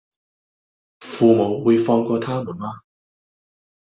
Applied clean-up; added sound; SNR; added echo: none; none; none; none.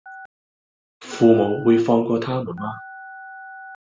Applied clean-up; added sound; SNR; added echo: none; Telephone; 19 dB; none.